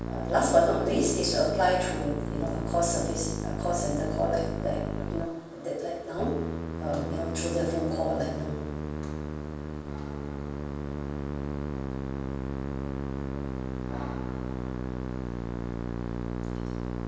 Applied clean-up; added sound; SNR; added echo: none; Musical instrument; 1 dB; reverberation time 1.2 s.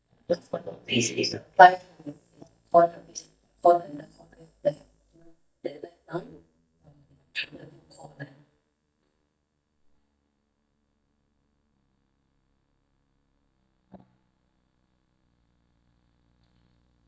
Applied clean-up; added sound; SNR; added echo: neural mask model DeepFilterNet 3.